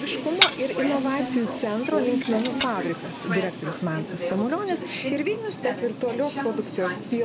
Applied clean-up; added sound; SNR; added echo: none; Glass + Subway, metro, underground; 3 dB; none.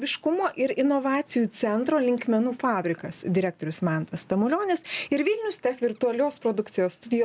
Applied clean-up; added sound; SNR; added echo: none; none; none; none.